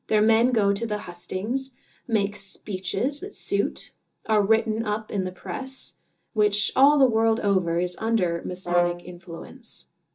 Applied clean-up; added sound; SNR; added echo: none; Brass instrument; 4 dB; reverberation time 0.2 s.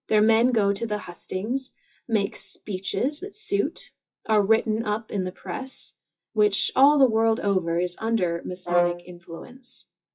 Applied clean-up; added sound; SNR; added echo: classical method WPE with log-MMSE.